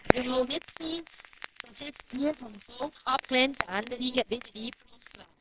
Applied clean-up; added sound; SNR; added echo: neural separator model SepFormer WHAMR!.